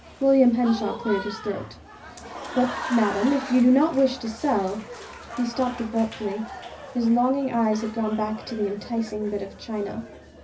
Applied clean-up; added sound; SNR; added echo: none; Applause / Crowd; 13 dB; reverberation time 0.4 s.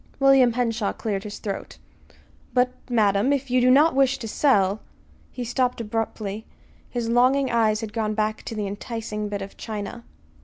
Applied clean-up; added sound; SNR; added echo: none; none; none; none.